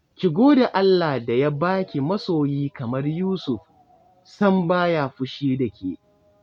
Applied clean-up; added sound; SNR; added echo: none; none; none; none.